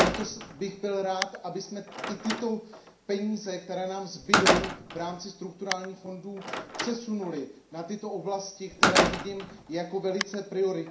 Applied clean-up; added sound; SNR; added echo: none; Slam; -2 dB; reverberation time 0.5 s.